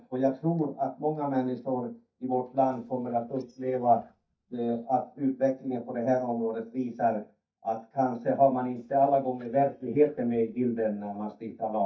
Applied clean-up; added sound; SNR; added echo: neural mask model DeepFilterNet 3.